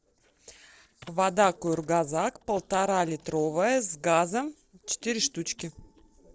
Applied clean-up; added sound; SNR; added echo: neural separator model SepFormer DNS4.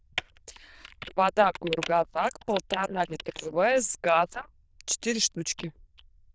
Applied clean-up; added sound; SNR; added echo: neural diffusion model UNIVERSE++.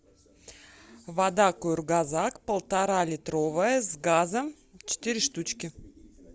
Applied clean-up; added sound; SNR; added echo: none; none; none; none.